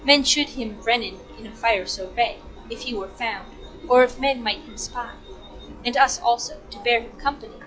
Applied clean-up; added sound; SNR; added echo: classical method log-MMSE.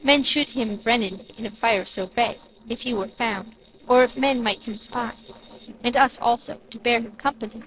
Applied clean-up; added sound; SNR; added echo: neural separator model SepFormer DNS4.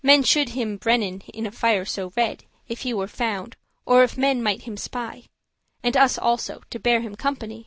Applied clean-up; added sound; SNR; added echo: none; none; none; none.